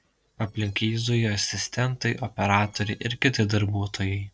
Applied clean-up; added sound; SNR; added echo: neural separator model SepFormer DNS4.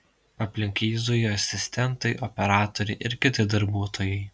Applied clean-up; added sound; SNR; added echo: none; none; none; none.